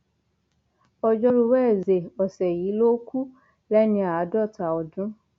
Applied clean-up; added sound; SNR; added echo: none; none; none; none.